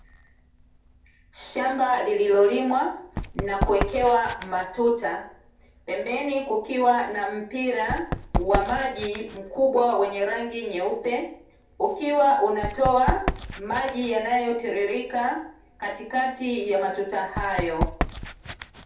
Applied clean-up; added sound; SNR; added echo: none; Run; 9 dB; reverberation time 0.6 s.